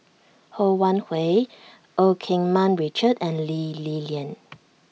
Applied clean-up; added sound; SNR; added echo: none; none; none; none.